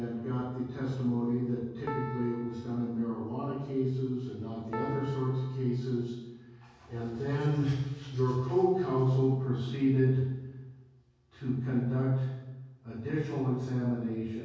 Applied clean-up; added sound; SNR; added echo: none; Piano; 13 dB; reverberation time 1.3 s.